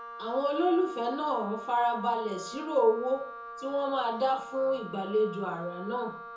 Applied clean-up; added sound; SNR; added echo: none; Wind instrument, woodwind instrument; 13 dB; reverberation time 0.6 s.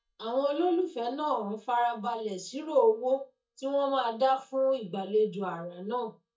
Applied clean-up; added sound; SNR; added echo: neural mask model DeepFilterNet 3.